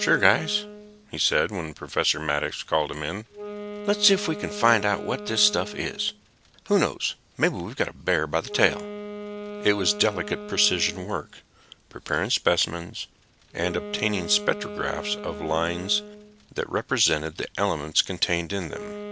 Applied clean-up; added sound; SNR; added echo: none; Wind instrument, woodwind instrument; 12 dB; none.